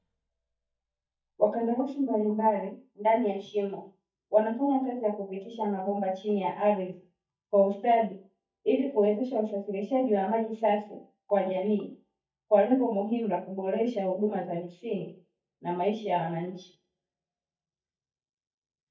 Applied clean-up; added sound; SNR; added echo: neural mask model DeepFilterNet 3.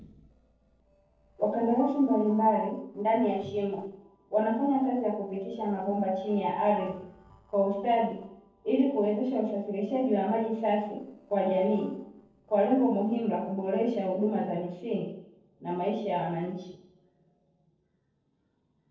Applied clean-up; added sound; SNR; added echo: neural separator model SepFormer DNS4.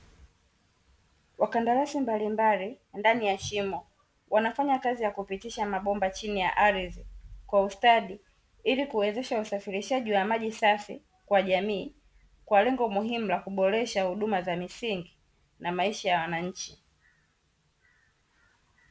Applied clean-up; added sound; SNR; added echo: none; none; none; none.